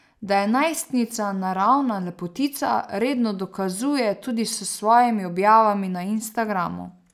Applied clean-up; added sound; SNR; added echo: none; none; none; none.